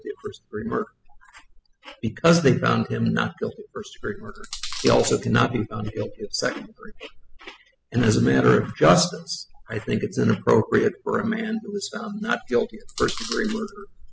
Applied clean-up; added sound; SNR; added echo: classical method spectral subtraction.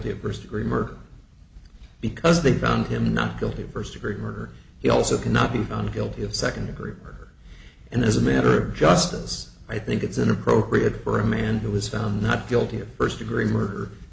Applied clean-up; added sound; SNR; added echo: none; none; none; none.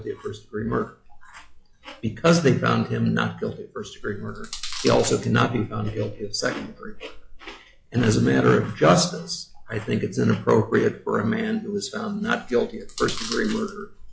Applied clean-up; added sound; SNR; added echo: classical method log-MMSE.